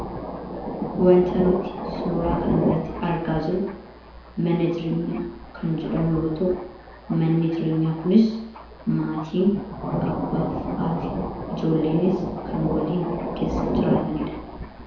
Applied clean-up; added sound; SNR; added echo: none; Thunder; 5 dB; reverberation time 0.9 s.